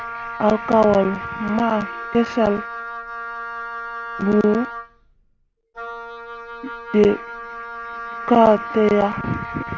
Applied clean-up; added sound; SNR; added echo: none; Wind instrument, woodwind instrument; 10 dB; none.